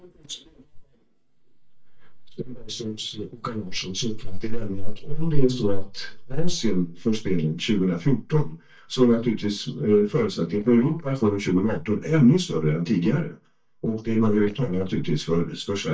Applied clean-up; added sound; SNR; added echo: neural mask model DeepFilterNet 3.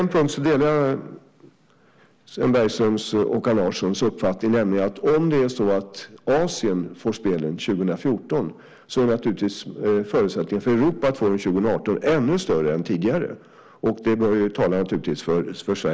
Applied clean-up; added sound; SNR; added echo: none; none; none; none.